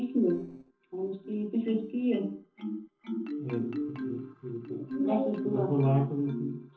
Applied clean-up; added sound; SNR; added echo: neural separator model SepFormer DNS4.